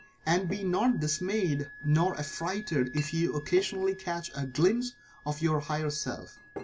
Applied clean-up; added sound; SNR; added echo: none; Wind instrument, woodwind instrument + Chink, clink; 18 dB; none.